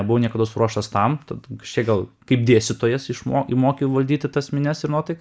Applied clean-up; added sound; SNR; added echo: none; none; none; none.